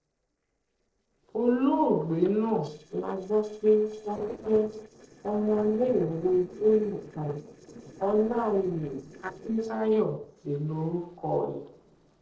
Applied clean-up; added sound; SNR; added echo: neural separator model SepFormer DNS4.